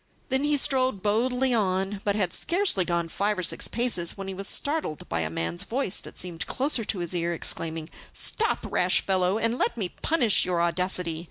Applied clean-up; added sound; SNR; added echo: none; none; none; none.